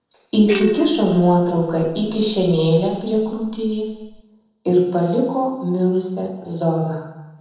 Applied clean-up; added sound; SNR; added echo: neural separator model SepFormer DNS4.